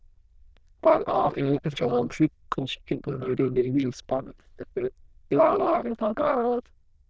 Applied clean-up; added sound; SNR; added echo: neural diffusion model UNIVERSE++.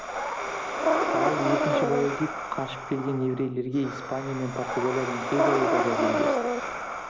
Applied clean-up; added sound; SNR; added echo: none; Breathing; -2 dB; none.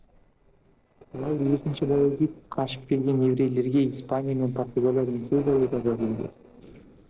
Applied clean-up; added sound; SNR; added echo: neural separator model SepFormer DNS4.